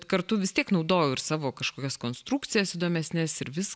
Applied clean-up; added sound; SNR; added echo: none; none; none; none.